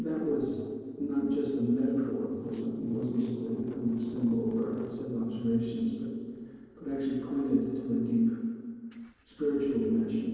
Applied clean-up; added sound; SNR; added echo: neural separator model SepFormer DNS4.